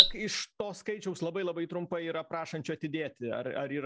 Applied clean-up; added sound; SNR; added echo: none; Cricket; 0 dB; none.